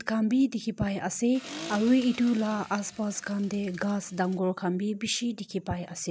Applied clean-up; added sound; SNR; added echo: none; Accelerating, revving, vroom; 17 dB; none.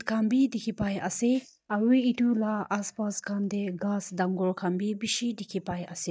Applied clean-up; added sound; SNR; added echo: neural mask model DeepFilterNet 3.